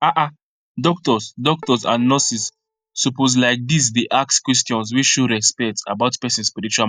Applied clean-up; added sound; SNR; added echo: neural mask model DeepFilterNet 3.